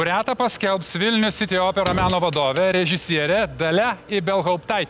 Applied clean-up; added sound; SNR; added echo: none; Fire; 14 dB; none.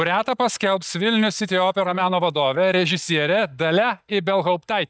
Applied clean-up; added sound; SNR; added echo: neural mask model DeepFilterNet 3.